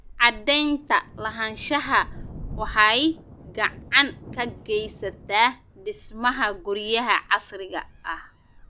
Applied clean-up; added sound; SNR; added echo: none; Thunder + Gull, seagull; 17 dB; none.